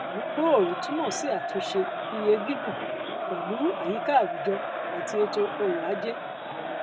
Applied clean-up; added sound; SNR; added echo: none; Crowd; 4 dB; none.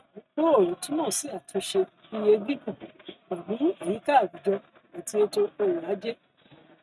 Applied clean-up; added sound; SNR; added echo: neural mask model RNNoise.